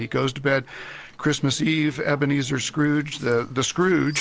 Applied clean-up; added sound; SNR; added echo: neural separator model SepFormer DNS4.